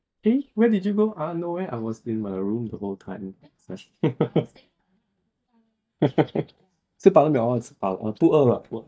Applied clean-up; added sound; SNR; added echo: neural mask model DeepFilterNet 3.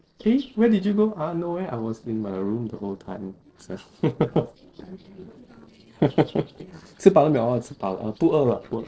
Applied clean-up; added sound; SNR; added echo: neural separator model SepFormer DNS4.